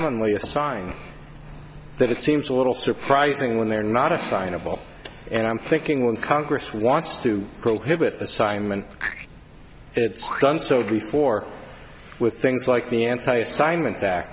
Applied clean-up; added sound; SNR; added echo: none; Respiratory sounds; 16 dB; none.